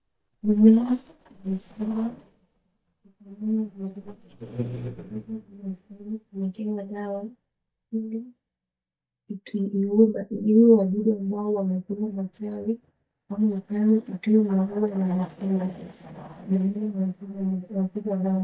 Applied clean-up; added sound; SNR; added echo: neural mask model DeepFilterNet 3.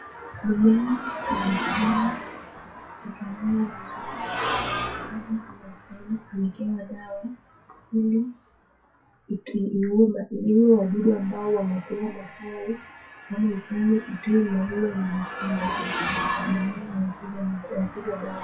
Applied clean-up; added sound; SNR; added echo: classical method WPE with log-MMSE.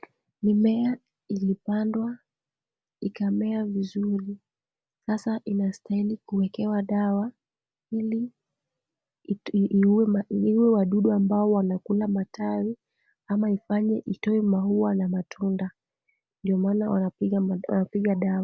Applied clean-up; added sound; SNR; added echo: none; none; none; none.